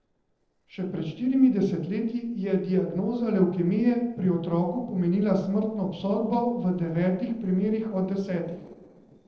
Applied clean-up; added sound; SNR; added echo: neural separator model SepFormer DNS4.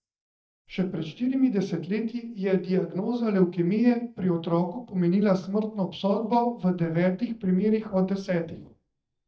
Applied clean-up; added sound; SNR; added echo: neural mask model DeepFilterNet 3.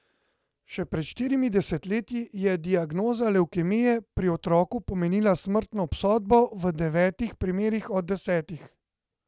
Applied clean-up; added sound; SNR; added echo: none; none; none; none.